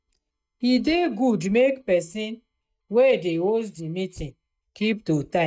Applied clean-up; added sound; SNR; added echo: neural mask model DeepFilterNet 3.